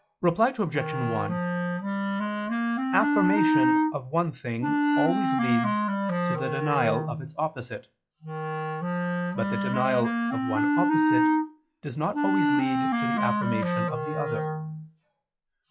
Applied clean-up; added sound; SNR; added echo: classical method log-MMSE.